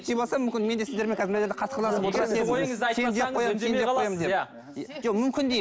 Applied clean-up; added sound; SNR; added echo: none; none; none; none.